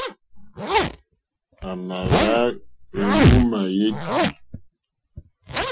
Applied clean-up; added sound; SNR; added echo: classical method Wiener filter.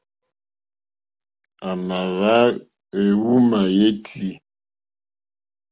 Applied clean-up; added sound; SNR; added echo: none; none; none; none.